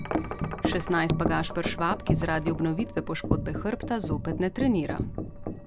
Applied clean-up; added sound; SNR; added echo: none; Wind chime; 2 dB; none.